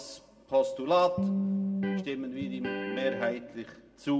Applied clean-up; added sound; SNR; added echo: none; Electric guitar; 1 dB; reverberation time 0.3 s.